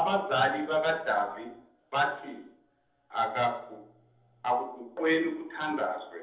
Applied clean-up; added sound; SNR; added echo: none; none; none; reverberation time 0.7 s.